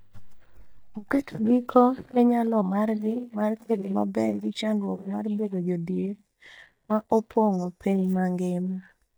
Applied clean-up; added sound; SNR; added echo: neural mask model DeepFilterNet 3.